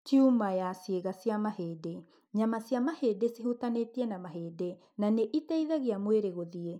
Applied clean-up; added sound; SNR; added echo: none; none; none; none.